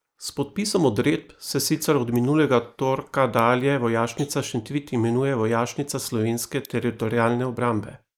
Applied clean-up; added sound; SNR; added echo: neural mask model Resemble Enhance denoiser.